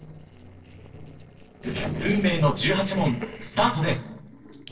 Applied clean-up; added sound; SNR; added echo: neural separator model SepFormer DNS4.